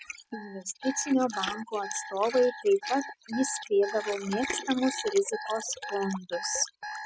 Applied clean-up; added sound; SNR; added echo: classical method spectral subtraction.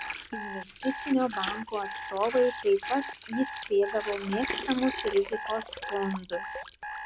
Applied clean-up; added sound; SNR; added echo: none; Alarm + Water; 7 dB; none.